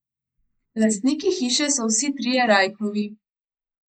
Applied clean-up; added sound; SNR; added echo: neural mask model Resemble Enhance denoiser.